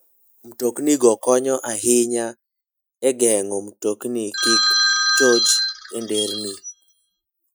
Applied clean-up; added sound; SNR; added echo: classical method Wiener filter.